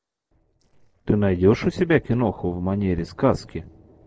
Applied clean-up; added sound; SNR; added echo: neural separator model SepFormer DNS4.